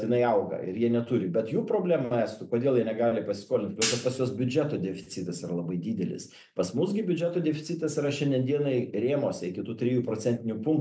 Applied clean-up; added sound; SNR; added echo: none; Hi-hat; 6 dB; none.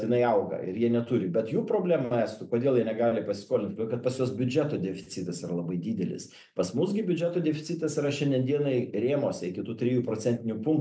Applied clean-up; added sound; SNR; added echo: none; none; none; none.